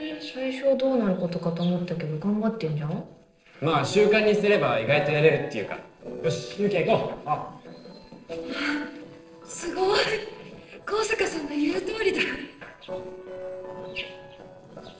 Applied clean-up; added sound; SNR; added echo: neural separator model SepFormer DNS4.